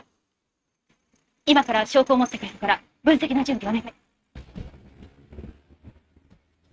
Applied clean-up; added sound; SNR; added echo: neural mask model RNNoise.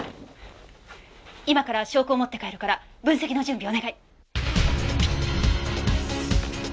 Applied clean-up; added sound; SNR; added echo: none; none; none; none.